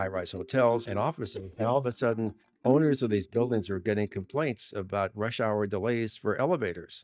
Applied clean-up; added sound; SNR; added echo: neural mask model DeepFilterNet 3.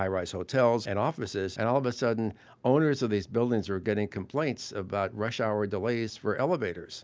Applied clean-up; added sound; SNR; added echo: none; none; none; none.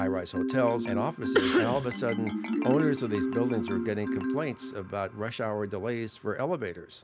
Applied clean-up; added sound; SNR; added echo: none; Marimba, xylophone + Cough; 1 dB; none.